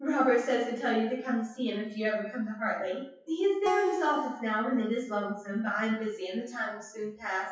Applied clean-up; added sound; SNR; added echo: classical method WPE with log-MMSE.